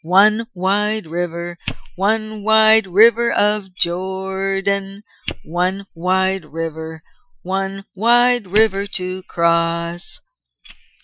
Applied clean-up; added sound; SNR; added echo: classical method Wiener filter.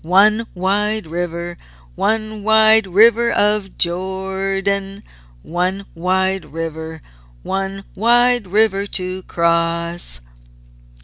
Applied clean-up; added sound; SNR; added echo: none; none; none; none.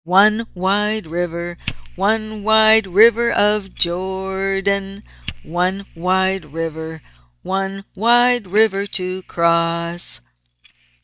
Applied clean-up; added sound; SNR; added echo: neural mask model DeepFilterNet 3.